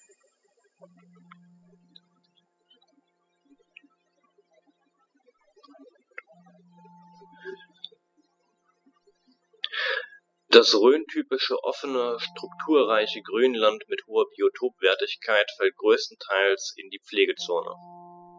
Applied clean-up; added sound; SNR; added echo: classical method spectral subtraction.